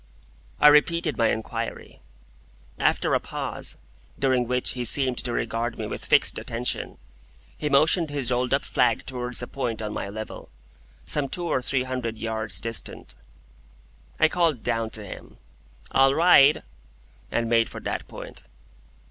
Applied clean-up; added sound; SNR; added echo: none; none; none; none.